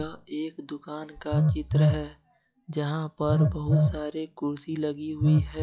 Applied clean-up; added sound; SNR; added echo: classical method log-MMSE.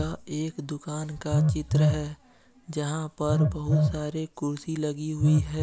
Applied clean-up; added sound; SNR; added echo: none; Telephone; -3 dB; none.